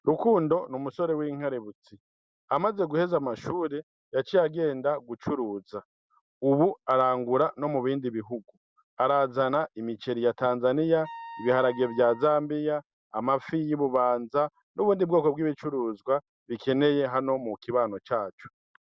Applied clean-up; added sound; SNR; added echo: none; Wind instrument, woodwind instrument; 19 dB; none.